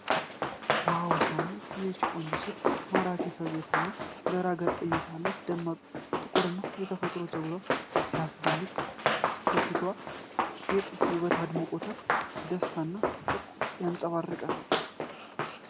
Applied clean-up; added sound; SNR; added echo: none; Run; -3 dB; none.